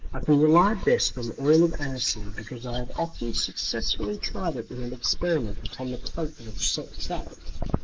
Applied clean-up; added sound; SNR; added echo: neural mask model Resemble Enhance denoiser.